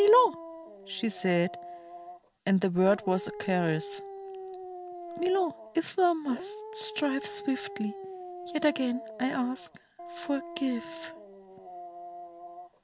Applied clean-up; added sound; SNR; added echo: none; Dog; 13 dB; none.